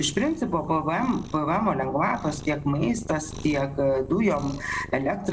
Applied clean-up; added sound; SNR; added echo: none; Cat; 15 dB; reverberation time 1.3 s.